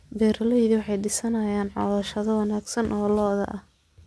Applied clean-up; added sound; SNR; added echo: none; none; none; none.